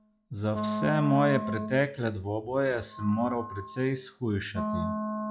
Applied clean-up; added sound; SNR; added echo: classical method log-MMSE.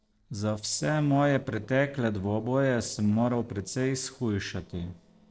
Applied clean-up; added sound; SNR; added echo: neural separator model SepFormer DNS4.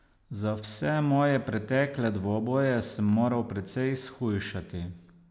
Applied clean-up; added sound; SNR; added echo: none; none; none; none.